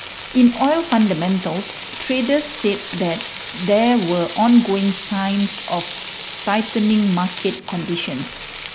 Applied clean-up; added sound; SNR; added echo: none; Frying (food); 7 dB; none.